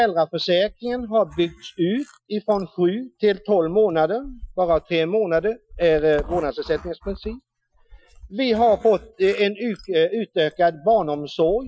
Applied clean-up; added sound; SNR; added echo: classical method Wiener filter.